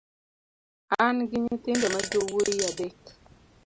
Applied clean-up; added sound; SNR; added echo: none; Fart; 7 dB; none.